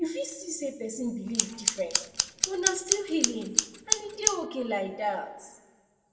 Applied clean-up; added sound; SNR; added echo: none; Scissors; -4 dB; reverberation time 1.0 s.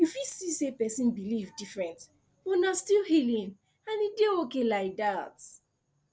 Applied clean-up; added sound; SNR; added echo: none; none; none; none.